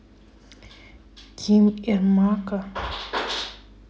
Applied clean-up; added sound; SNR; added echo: none; none; none; none.